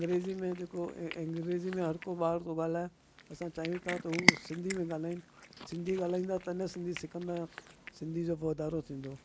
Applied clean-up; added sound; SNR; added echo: none; Cat; 4 dB; none.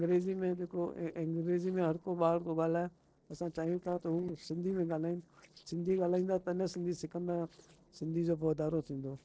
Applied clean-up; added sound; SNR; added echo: neural separator model SepFormer DNS4.